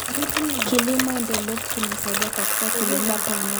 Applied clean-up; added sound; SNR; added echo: none; Bicycle; -2 dB; none.